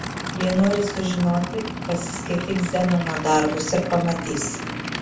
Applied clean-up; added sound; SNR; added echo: none; Idling / Aircraft; 7 dB; reverberation time 0.3 s.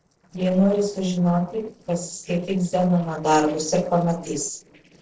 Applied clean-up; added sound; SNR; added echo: neural separator model SepFormer DNS4.